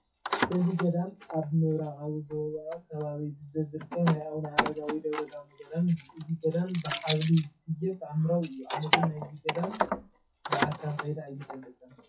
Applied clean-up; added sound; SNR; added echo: classical method WPE with log-MMSE.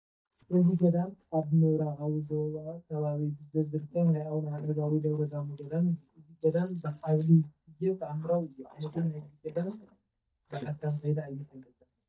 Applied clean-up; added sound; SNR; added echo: neural mask model DeepFilterNet 3.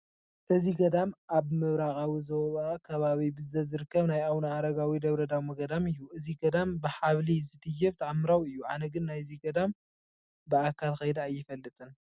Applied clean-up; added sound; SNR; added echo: none; none; none; none.